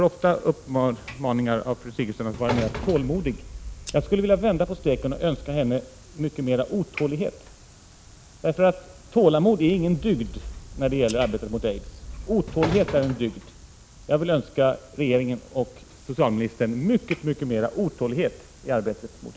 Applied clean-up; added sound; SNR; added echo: none; Sliding door / Train + Scissors; 14 dB; none.